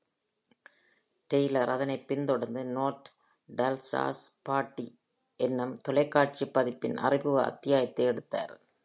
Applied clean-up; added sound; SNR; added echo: none; none; none; none.